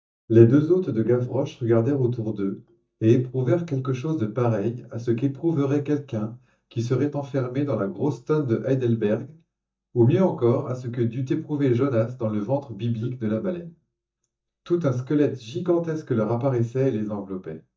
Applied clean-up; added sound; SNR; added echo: neural mask model DeepFilterNet 3.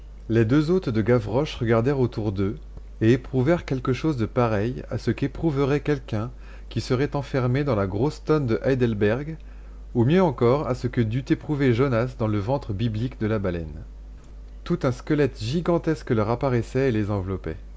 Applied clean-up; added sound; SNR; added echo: none; none; none; none.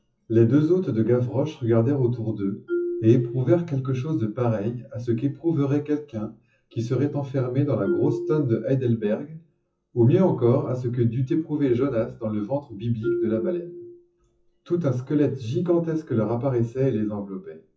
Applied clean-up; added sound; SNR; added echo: classical method WPE with log-MMSE.